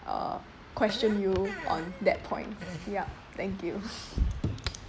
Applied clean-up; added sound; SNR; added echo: none; Fart; 13 dB; none.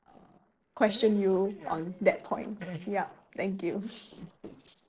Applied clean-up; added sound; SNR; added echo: neural separator model SepFormer DNS4.